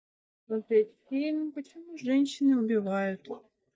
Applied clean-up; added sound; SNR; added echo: neural mask model DeepFilterNet 3.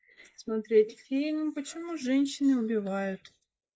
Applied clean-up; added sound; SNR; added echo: neural mask model Resemble Enhance denoiser.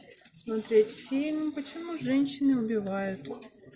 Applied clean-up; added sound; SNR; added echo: none; none; none; none.